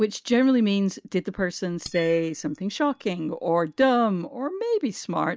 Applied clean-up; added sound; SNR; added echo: neural mask model DeepFilterNet 3.